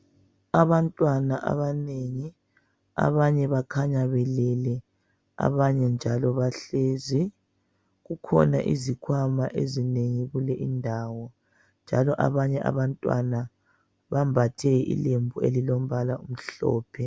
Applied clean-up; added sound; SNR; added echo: none; none; none; none.